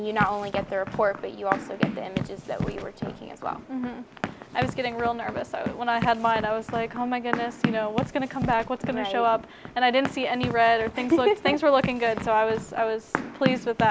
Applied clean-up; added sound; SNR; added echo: none; Run; 7 dB; none.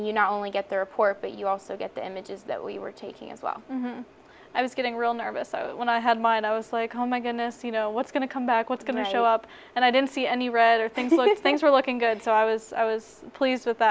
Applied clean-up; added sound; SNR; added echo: none; none; none; none.